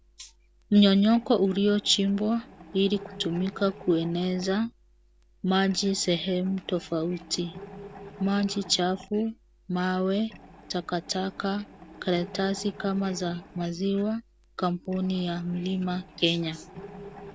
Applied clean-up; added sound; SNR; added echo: none; Mechanisms; 19 dB; none.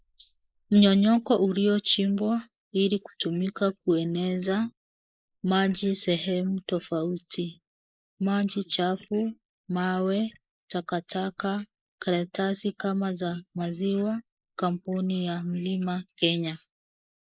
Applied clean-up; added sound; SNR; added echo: neural mask model Resemble Enhance denoiser.